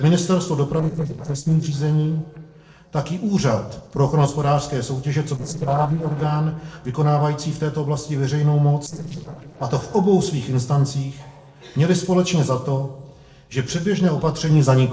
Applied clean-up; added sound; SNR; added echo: neural separator model SepFormer DNS4.